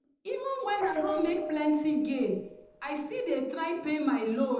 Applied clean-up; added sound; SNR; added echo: neural separator model SepFormer DNS4.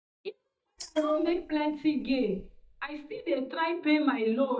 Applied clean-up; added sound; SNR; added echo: neural mask model DeepFilterNet 3.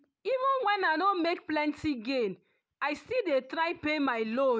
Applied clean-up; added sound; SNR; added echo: none; none; none; none.